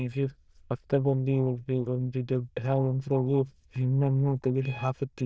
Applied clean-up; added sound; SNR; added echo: neural diffusion model UNIVERSE++.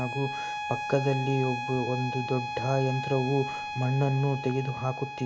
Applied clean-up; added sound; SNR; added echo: none; Bowed string instrument; 6 dB; none.